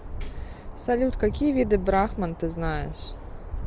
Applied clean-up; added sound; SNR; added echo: none; Tambourine; 15 dB; none.